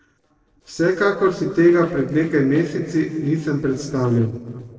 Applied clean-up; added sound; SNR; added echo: neural separator model SepFormer DNS4.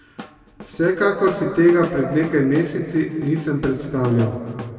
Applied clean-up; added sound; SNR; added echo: none; Drum / Drum kit; 17 dB; reverberation time 2.2 s.